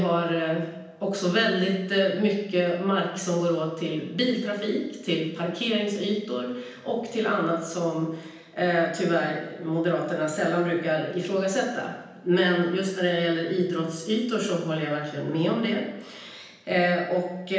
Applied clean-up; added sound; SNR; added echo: none; none; none; reverberation time 0.9 s.